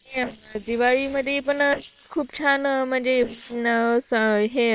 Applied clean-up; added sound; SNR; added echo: neural separator model SepFormer WHAM!.